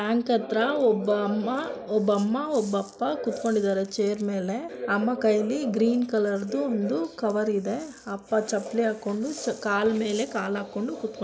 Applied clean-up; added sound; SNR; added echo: none; none; none; none.